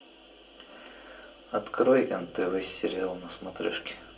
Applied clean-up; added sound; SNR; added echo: none; none; none; reverberation time 0.2 s.